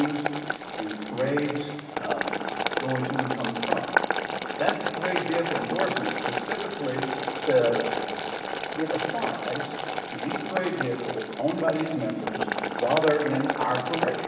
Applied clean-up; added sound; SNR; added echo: none; Boiling; 0 dB; reverberation time 1.1 s.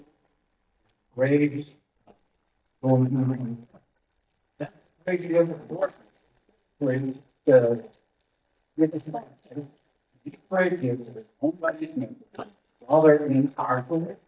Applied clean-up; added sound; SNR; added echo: neural mask model DeepFilterNet 3.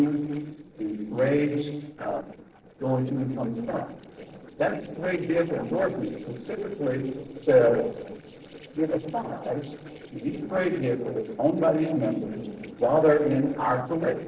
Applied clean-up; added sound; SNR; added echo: neural separator model SepFormer DNS4.